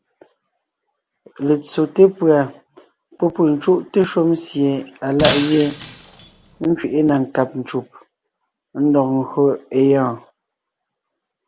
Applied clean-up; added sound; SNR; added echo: none; Shatter; 8 dB; none.